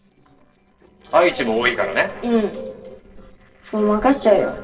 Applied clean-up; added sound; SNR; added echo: neural separator model SepFormer DNS4.